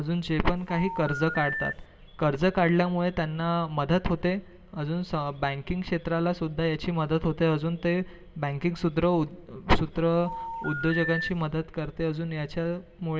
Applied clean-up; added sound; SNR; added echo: none; Telephone; 7 dB; reverberation time 0.3 s.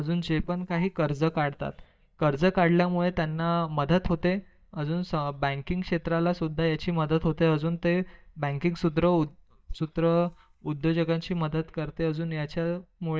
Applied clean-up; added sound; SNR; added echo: neural mask model DeepFilterNet 3.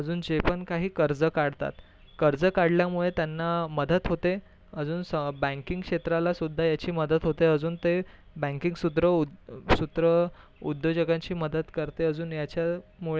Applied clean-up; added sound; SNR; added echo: none; none; none; none.